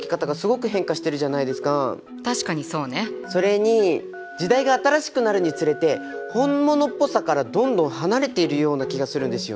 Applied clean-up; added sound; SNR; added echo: none; Telephone; 18 dB; none.